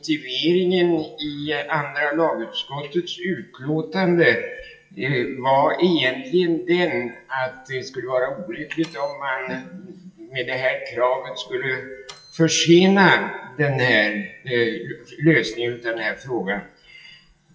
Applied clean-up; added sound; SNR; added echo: classical method WPE with log-MMSE.